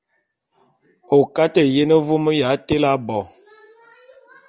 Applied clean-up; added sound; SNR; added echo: none; none; none; none.